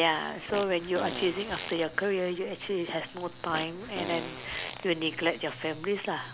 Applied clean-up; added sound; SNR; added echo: none; Fart; 10 dB; none.